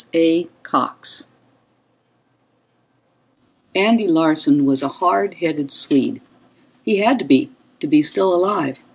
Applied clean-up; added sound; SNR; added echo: none; none; none; none.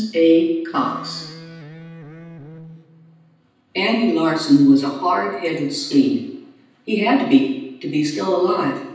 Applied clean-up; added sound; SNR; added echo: none; Electric guitar; 19 dB; reverberation time 0.9 s.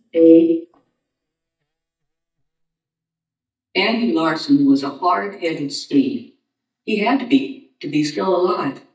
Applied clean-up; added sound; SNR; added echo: neural mask model DeepFilterNet 3.